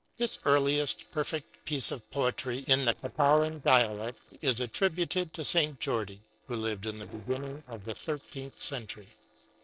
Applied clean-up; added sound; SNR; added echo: neural separator model SepFormer DNS4.